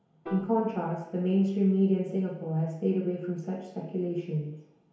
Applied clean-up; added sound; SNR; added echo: none; Piano; 20 dB; reverberation time 1.0 s.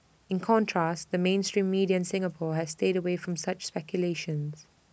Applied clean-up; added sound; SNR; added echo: none; none; none; none.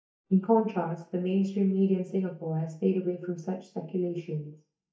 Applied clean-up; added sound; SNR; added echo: neural mask model DeepFilterNet 3.